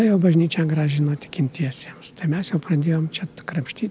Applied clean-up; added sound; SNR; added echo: none; none; none; none.